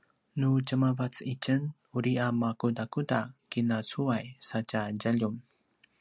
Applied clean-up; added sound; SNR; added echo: none; none; none; none.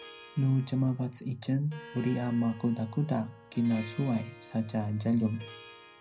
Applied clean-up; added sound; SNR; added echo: none; Harp; 19 dB; reverberation time 0.4 s.